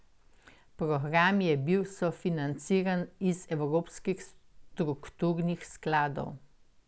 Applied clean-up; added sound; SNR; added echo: none; none; none; none.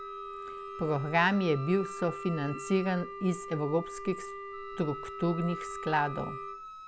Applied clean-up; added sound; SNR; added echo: none; Wind instrument, woodwind instrument + Wind instrument, woodwind instrument; 9 dB; none.